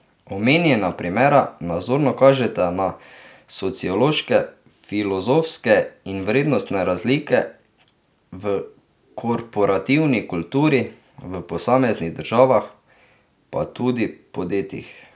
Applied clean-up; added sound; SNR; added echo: none; none; none; none.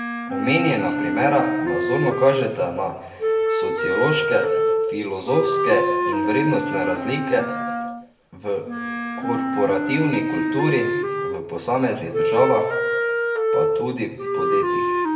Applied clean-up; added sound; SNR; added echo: none; Wind instrument, woodwind instrument; -1 dB; reverberation time 1.2 s.